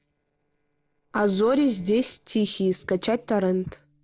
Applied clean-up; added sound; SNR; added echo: neural separator model SepFormer DNS4.